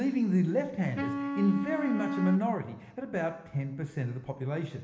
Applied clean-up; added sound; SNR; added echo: none; Wind instrument, woodwind instrument; 5 dB; reverberation time 1.1 s.